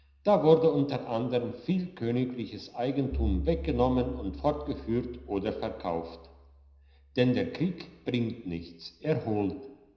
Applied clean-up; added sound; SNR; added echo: none; Bowed string instrument; 12 dB; reverberation time 0.9 s.